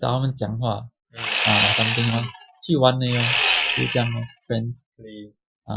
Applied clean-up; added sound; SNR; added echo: classical method Wiener filter.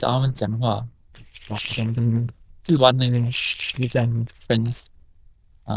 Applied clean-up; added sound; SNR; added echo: neural diffusion model UNIVERSE++.